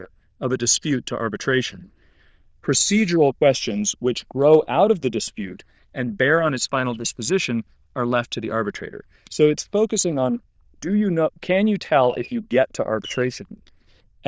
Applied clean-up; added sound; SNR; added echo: neural diffusion model UNIVERSE++.